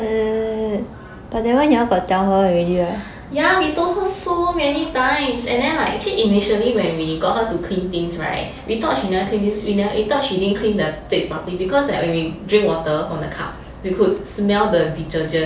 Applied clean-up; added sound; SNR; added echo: none; none; none; none.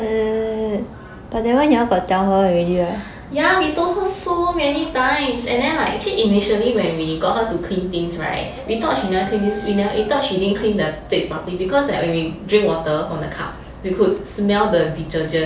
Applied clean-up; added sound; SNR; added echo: none; Dog; 17 dB; none.